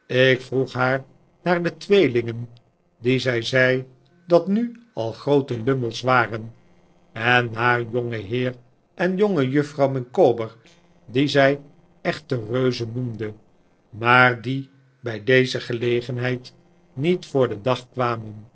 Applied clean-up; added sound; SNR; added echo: neural separator model SepFormer DNS4.